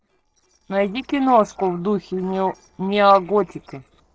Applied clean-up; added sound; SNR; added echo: neural separator model SepFormer DNS4.